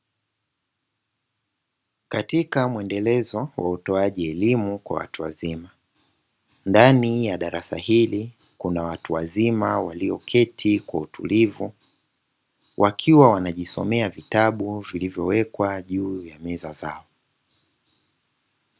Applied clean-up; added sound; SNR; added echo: none; none; none; none.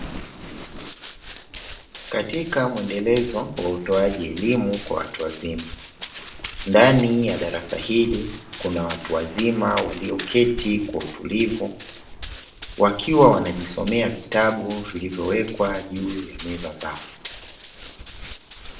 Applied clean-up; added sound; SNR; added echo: none; Run; 14 dB; reverberation time 0.5 s.